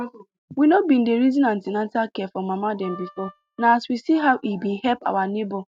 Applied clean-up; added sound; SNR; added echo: neural mask model RNNoise.